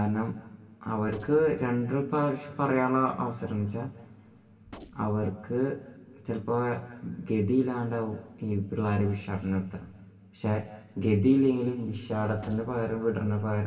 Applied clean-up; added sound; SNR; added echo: none; Gunshot, gunfire; 19 dB; reverberation time 2.0 s.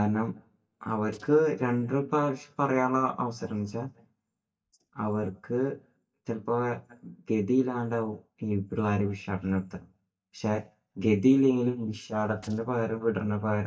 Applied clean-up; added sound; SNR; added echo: neural mask model DeepFilterNet 3.